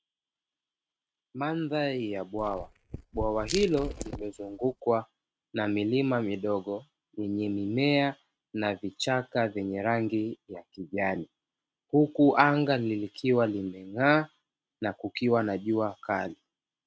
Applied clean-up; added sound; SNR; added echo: neural mask model RNNoise.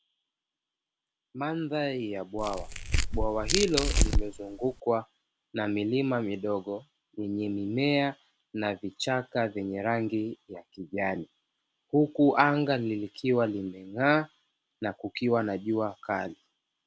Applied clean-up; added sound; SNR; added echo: none; Tearing; -2 dB; none.